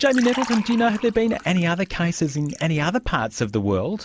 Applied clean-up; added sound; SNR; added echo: none; Liquid; 15 dB; none.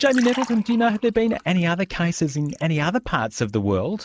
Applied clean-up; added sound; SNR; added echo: neural mask model RNNoise.